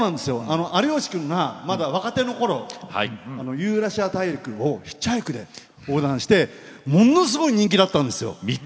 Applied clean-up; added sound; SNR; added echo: none; none; none; none.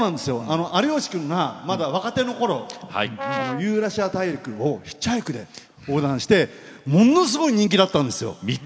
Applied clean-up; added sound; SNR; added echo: none; Brass instrument; 7 dB; none.